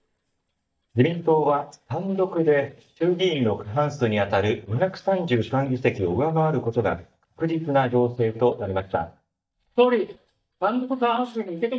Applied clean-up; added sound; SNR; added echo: neural mask model DeepFilterNet 3.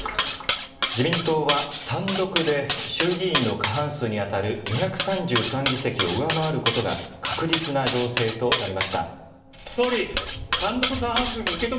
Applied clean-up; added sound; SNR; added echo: none; Cutlery, silverware; 1 dB; reverberation time 0.8 s.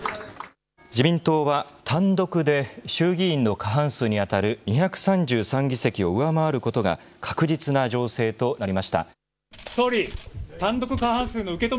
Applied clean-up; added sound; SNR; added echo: none; none; none; none.